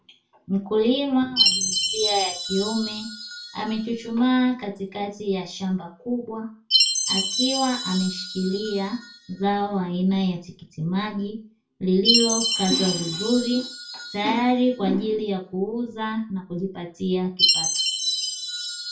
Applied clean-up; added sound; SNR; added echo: none; Chime; 3 dB; reverberation time 0.3 s.